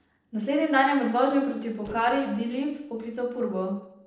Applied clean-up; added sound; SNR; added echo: neural separator model SepFormer DNS4.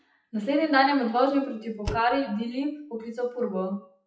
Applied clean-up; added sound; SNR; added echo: classical method WPE with log-MMSE.